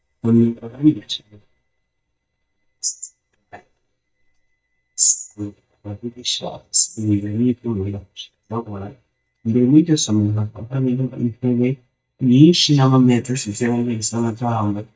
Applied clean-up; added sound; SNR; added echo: neural mask model DeepFilterNet 3.